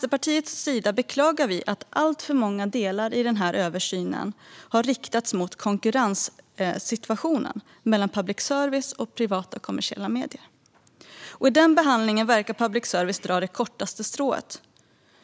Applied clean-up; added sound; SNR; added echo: none; none; none; none.